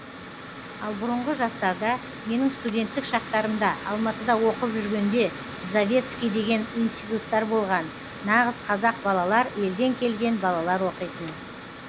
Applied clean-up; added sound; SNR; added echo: none; Mechanical fan; 11 dB; none.